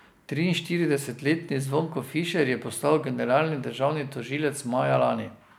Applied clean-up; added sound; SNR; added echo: none; none; none; none.